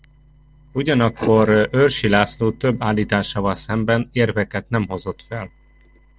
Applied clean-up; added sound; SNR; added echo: neural separator model SepFormer DNS4.